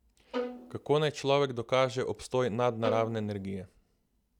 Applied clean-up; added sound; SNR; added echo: none; Bowed string instrument; 7 dB; none.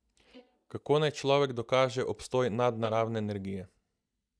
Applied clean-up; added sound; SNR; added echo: neural mask model DeepFilterNet 3.